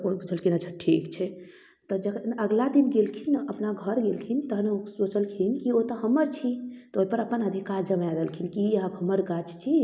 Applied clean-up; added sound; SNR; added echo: none; none; none; none.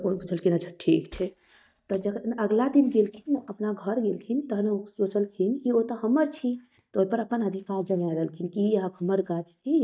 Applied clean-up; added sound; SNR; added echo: neural mask model DeepFilterNet 3.